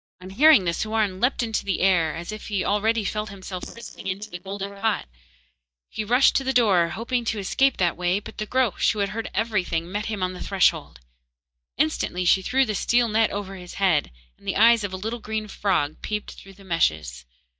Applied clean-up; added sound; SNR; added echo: neural mask model DeepFilterNet 3.